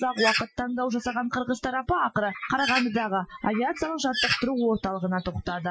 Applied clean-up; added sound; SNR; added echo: classical method Wiener filter.